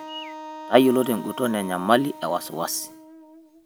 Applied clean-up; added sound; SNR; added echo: none; Wind instrument, woodwind instrument; 16 dB; none.